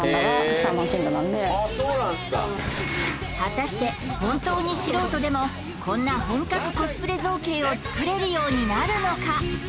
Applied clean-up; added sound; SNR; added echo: none; none; none; none.